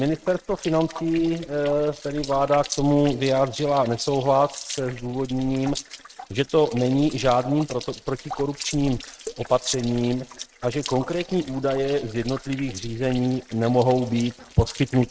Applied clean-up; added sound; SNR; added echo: neural mask model RNNoise.